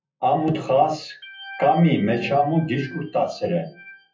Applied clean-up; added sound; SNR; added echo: classical method WPE with log-MMSE.